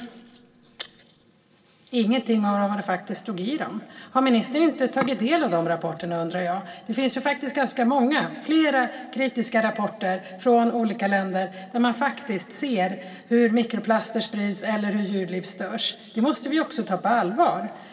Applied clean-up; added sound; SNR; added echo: none; none; none; reverberation time 2.6 s.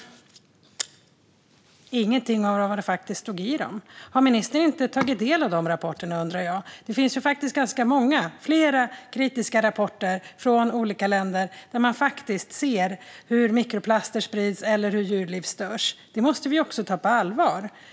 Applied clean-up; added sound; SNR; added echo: none; none; none; none.